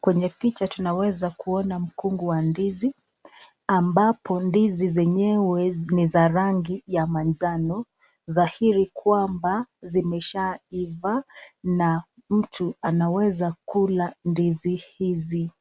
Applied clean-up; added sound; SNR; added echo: none; none; none; none.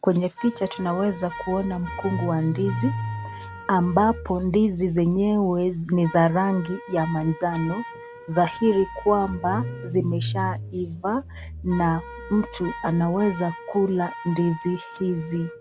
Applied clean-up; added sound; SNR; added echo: none; Engine starting / Car + Wind instrument, woodwind instrument; 11 dB; none.